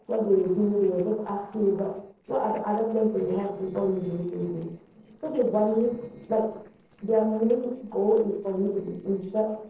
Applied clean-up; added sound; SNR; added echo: neural separator model SepFormer DNS4.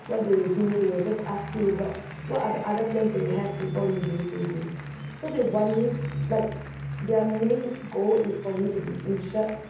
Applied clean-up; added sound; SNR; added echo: none; Applause; 20 dB; reverberation time 0.8 s.